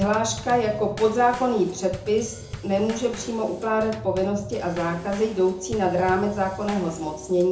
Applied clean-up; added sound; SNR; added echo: none; Bass drum / Snare drum / Drum kit; 14 dB; reverberation time 0.6 s.